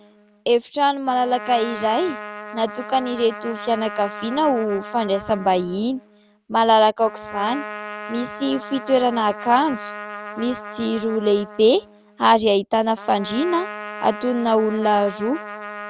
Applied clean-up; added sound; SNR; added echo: none; Trumpet; 13 dB; none.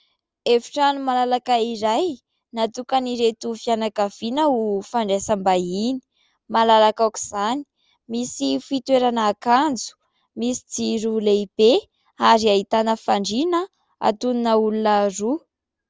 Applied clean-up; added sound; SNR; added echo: none; none; none; none.